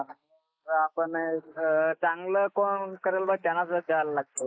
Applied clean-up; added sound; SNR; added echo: neural mask model Resemble Enhance denoiser.